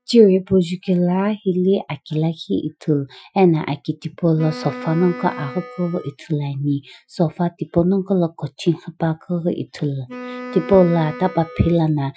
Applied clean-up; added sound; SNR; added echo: classical method Wiener filter.